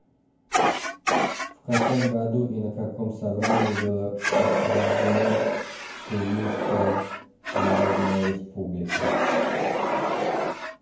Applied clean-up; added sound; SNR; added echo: none; Fire; -2 dB; reverberation time 0.9 s.